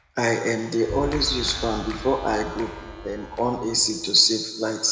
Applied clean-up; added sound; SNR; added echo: none; Clapping; 13 dB; reverberation time 1.7 s.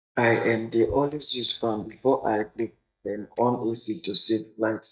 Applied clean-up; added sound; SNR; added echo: neural mask model DeepFilterNet 3.